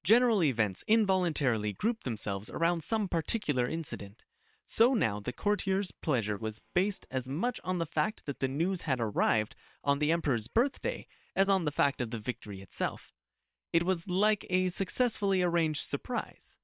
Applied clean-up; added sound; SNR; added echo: neural separator model SepFormer WHAM!.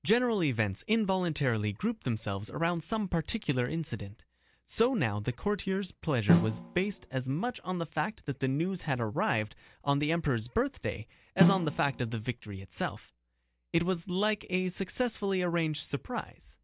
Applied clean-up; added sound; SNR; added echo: none; Snare drum; -2 dB; none.